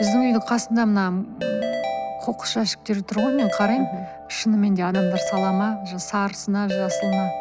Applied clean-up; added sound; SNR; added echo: none; Ringtone / Keyboard (musical); 6 dB; none.